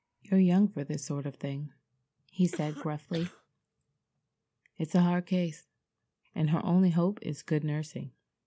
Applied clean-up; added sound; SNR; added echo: none; Cough; 15 dB; none.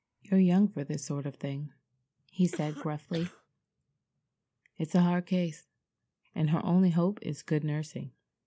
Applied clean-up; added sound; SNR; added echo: neural mask model Resemble Enhance denoiser.